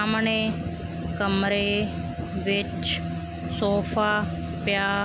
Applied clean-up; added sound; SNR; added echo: none; none; none; none.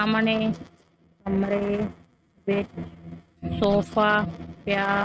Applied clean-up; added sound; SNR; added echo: neural mask model RNNoise.